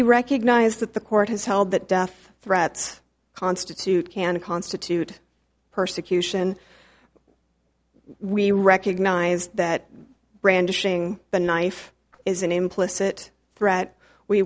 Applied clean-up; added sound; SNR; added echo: none; none; none; none.